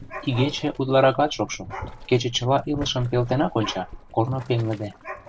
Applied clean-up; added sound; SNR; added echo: none; Boiling + Dog; 14 dB; none.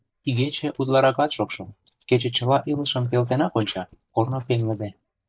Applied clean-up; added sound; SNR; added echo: neural mask model DeepFilterNet 3.